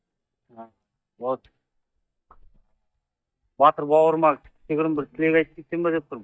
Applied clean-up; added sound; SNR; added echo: neural mask model DeepFilterNet 3.